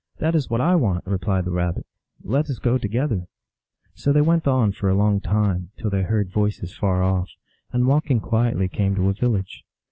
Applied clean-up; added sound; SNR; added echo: none; none; none; none.